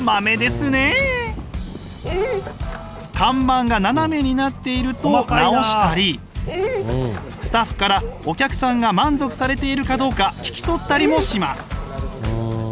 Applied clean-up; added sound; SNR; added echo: none; Dog; 12 dB; none.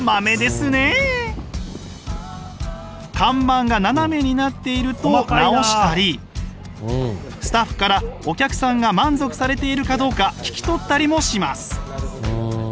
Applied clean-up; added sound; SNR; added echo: none; none; none; none.